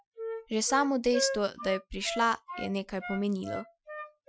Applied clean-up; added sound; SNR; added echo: classical method Wiener filter.